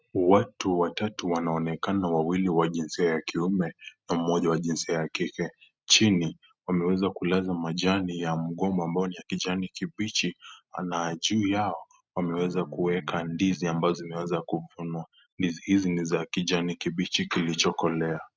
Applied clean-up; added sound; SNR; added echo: neural mask model RNNoise.